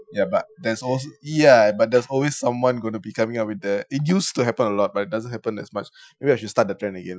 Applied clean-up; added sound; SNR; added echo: classical method Wiener filter.